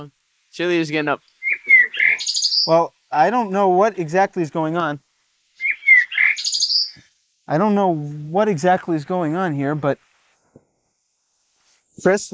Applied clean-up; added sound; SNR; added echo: neural mask model Resemble Enhance denoiser.